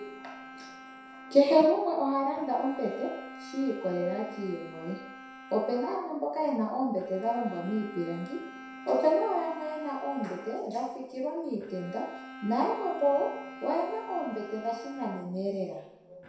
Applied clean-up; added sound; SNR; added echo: none; Bowed string instrument; 16 dB; reverberation time 0.7 s.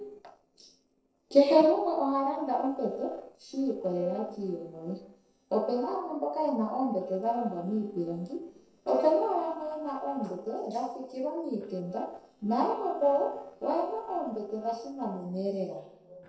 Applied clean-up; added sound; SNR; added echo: neural separator model SepFormer DNS4.